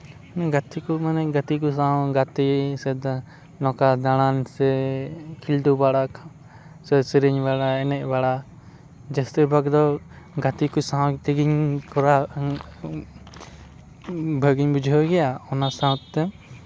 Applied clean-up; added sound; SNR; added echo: none; none; none; none.